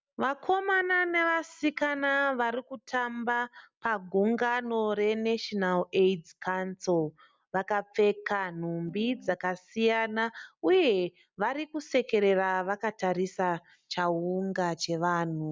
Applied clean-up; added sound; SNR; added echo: none; Piano; 18 dB; none.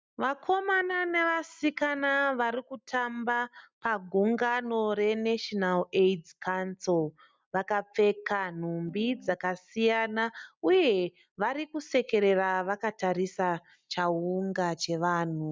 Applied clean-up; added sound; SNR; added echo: neural mask model DeepFilterNet 3.